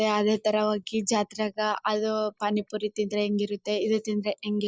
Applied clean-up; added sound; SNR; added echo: neural mask model Resemble Enhance denoiser.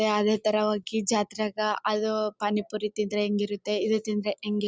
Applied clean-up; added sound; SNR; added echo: none; none; none; none.